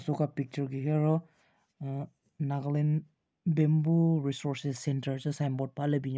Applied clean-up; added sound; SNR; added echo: none; none; none; none.